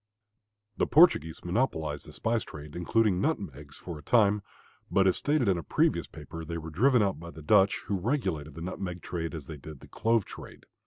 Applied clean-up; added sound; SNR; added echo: none; none; none; none.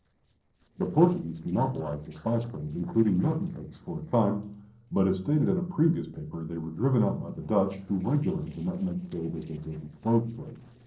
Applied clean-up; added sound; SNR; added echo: neural separator model SepFormer DNS4.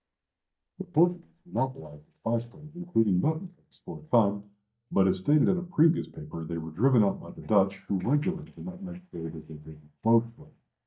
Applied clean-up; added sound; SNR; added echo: neural mask model DeepFilterNet 3.